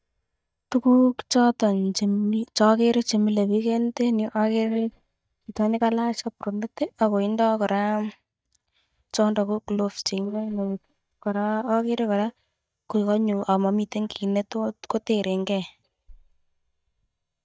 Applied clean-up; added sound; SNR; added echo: neural mask model DeepFilterNet 3.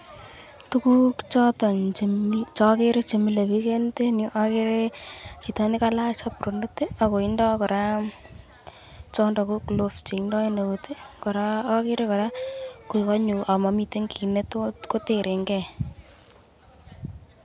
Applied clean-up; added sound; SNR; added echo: none; none; none; none.